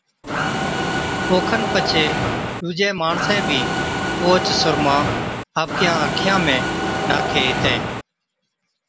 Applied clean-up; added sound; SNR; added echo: none; Mechanisms; -1 dB; none.